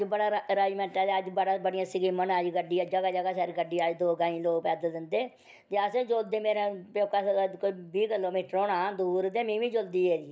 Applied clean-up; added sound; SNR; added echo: none; none; none; none.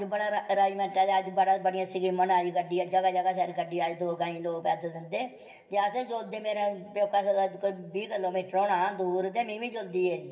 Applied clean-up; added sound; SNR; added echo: none; none; none; reverberation time 2.1 s.